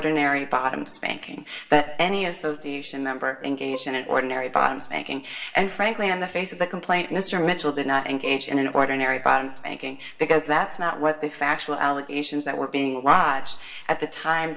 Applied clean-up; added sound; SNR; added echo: none; Bowed string instrument; 15 dB; reverberation time 1.0 s.